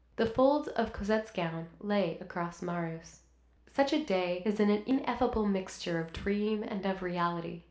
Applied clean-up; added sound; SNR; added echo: none; none; none; reverberation time 0.4 s.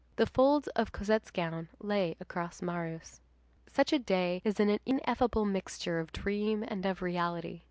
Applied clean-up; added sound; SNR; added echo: none; none; none; none.